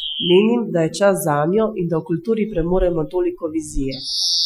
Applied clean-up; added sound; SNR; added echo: classical method Wiener filter.